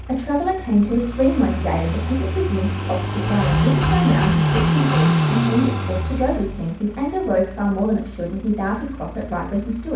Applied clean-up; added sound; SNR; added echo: none; Car passing by / Idling; 0 dB; reverberation time 0.6 s.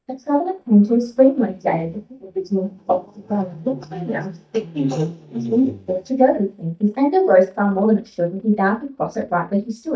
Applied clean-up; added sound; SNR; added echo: neural mask model DeepFilterNet 3.